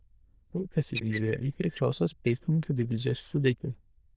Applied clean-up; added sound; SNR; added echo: neural diffusion model UNIVERSE++.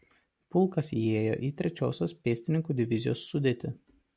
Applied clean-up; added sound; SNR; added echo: none; none; none; none.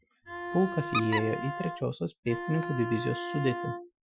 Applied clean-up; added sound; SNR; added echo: classical method Wiener filter.